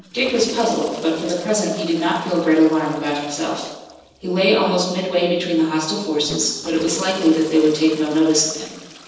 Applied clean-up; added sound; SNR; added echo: neural separator model SepFormer DNS4.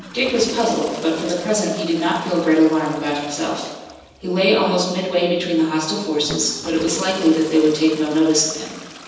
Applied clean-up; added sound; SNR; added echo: none; Toilet flush / Water; 17 dB; reverberation time 1.1 s.